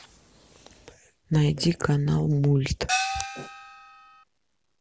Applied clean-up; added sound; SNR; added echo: none; Gong; 4 dB; none.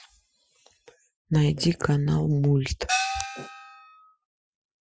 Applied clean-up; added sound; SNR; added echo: classical method Wiener filter.